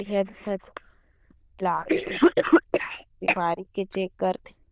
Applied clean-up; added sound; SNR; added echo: neural diffusion model UNIVERSE++.